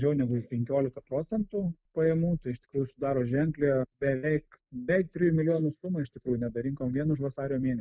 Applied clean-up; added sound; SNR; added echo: neural mask model Resemble Enhance denoiser.